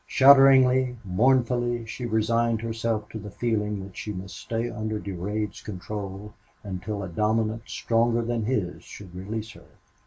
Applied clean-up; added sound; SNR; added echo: none; none; none; none.